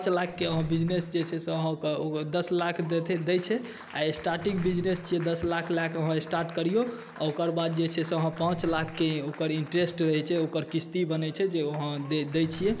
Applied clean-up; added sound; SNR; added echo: none; Applause + Engine; 18 dB; none.